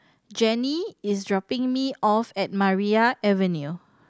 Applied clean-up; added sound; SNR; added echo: none; none; none; none.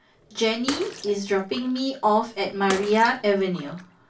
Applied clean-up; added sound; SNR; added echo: none; Bathtub (filling or washing) / Water / Splash, splatter; 15 dB; reverberation time 0.3 s.